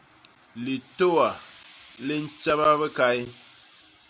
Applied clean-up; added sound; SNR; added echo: none; none; none; none.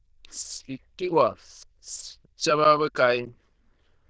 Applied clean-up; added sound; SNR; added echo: neural diffusion model UNIVERSE++.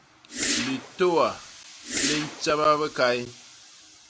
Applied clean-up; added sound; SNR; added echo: none; Whoosh, swoosh, swish; 5 dB; none.